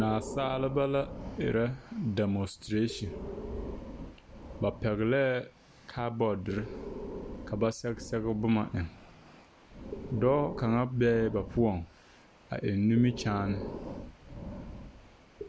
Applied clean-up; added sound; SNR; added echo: none; Breathing; 12 dB; none.